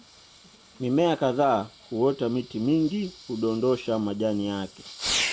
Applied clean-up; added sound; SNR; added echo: none; Fireworks; 11 dB; none.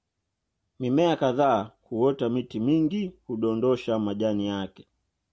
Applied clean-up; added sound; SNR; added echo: none; none; none; none.